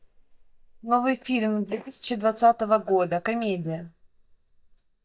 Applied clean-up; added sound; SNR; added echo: neural mask model DeepFilterNet 3.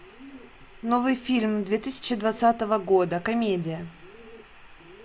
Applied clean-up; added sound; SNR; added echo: none; none; none; none.